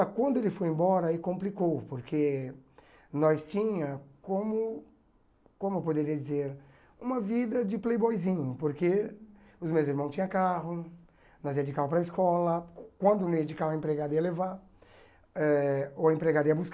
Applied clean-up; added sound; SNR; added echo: none; none; none; none.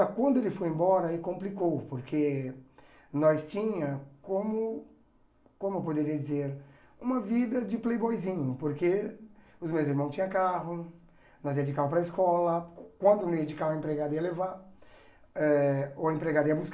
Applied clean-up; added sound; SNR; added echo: none; none; none; reverberation time 0.4 s.